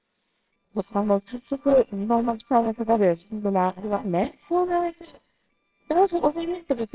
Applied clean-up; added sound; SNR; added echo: neural separator model SepFormer WHAMR!.